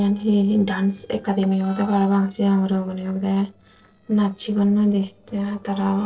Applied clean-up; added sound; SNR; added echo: neural separator model SepFormer DNS4.